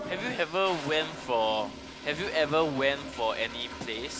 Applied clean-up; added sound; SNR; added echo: none; Toilet flush; 11 dB; none.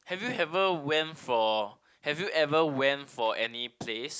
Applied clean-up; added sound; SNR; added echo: none; none; none; none.